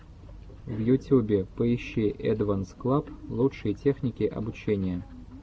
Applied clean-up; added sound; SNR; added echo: none; none; none; none.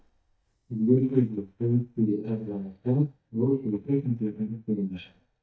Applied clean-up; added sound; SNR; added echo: neural mask model DeepFilterNet 3.